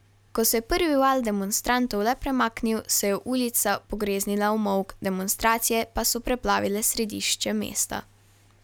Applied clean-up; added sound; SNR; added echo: none; none; none; none.